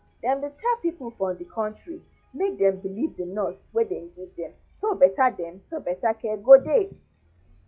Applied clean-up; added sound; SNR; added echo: classical method log-MMSE.